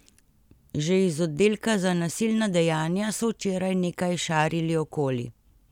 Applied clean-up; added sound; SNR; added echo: none; none; none; none.